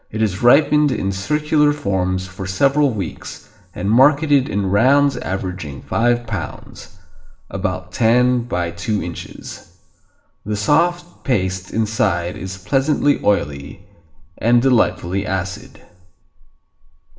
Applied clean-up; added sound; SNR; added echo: none; none; none; reverberation time 0.6 s.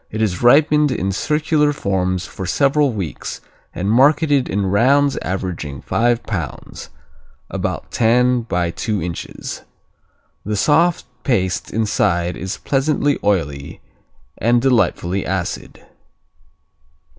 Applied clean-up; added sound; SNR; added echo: none; none; none; none.